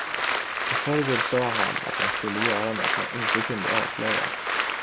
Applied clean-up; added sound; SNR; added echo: none; Applause; -4 dB; none.